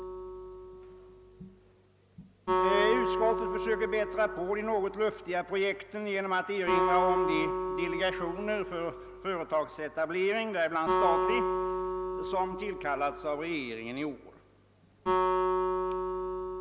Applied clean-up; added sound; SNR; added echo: none; Acoustic guitar; 0 dB; none.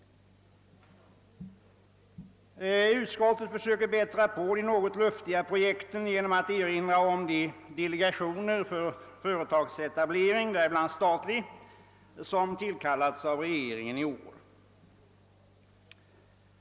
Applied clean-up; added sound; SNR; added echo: none; none; none; none.